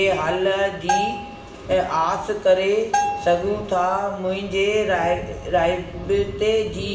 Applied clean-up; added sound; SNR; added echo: none; Bell; 7 dB; reverberation time 0.8 s.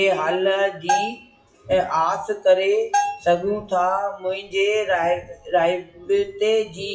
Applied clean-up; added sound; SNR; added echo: classical method WPE with log-MMSE.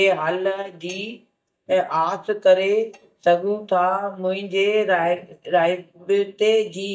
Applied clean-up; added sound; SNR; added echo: neural mask model DeepFilterNet 3.